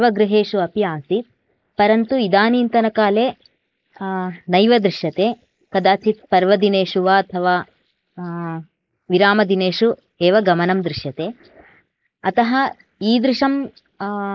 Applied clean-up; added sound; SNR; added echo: neural mask model Resemble Enhance denoiser.